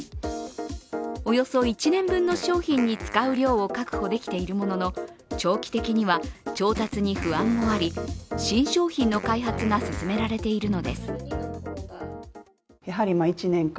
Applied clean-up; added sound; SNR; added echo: none; Fart; 16 dB; none.